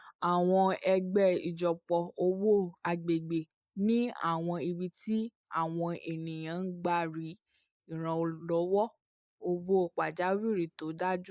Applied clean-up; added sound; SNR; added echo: neural mask model Resemble Enhance denoiser.